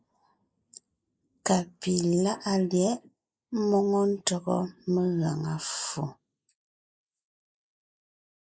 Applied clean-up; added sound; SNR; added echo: neural mask model Resemble Enhance denoiser.